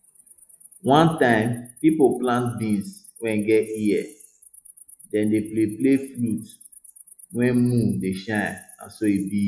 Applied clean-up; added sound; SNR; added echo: classical method log-MMSE.